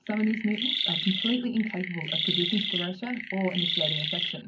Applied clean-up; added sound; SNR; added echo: none; Chirp, tweet; 1 dB; reverberation time 0.3 s.